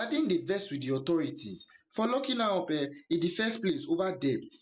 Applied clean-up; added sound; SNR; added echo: none; none; none; none.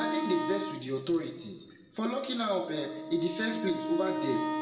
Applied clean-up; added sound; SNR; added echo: none; Wind instrument, woodwind instrument; 4 dB; reverberation time 1.2 s.